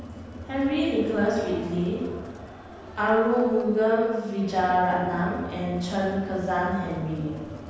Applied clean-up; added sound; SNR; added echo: none; Crowd; 14 dB; reverberation time 1.2 s.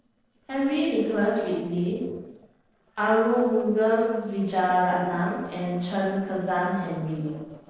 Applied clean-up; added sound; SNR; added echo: neural separator model SepFormer DNS4.